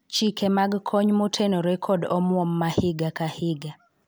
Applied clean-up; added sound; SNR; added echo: none; none; none; none.